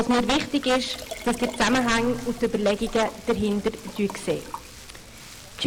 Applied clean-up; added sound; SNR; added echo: none; Rain + Liquid; 15 dB; none.